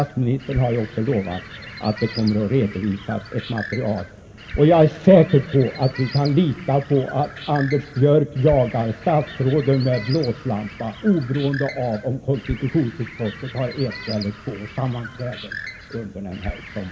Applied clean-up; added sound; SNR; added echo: none; Bird; 15 dB; reverberation time 1.3 s.